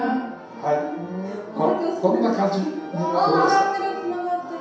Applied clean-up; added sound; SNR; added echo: none; none; none; reverberation time 0.7 s.